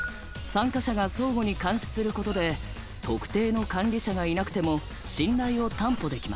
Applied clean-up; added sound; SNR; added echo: none; Writing; 17 dB; none.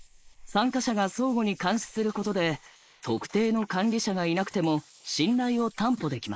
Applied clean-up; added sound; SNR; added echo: neural mask model Resemble Enhance denoiser.